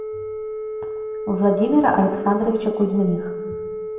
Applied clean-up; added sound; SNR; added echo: none; Telephone; 7 dB; reverberation time 1.3 s.